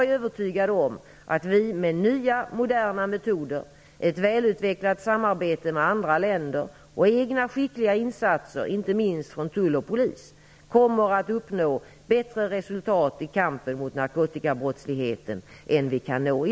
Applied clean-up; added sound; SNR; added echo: none; none; none; none.